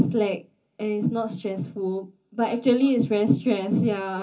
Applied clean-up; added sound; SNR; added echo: none; none; none; reverberation time 0.3 s.